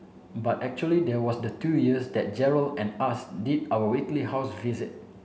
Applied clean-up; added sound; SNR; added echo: none; none; none; none.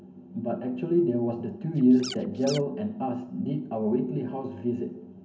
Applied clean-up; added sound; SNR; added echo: none; Scratching (performance technique); 13 dB; reverberation time 0.3 s.